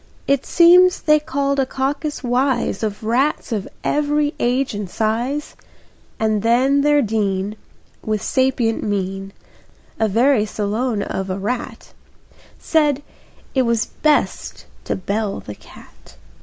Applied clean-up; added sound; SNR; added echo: none; none; none; none.